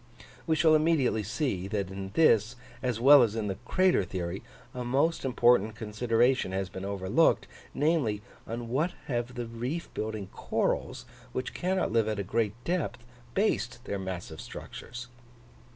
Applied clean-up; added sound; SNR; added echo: none; none; none; none.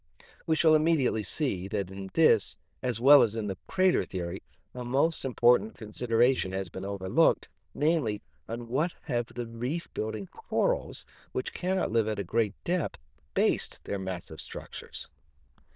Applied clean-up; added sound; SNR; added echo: neural diffusion model UNIVERSE++.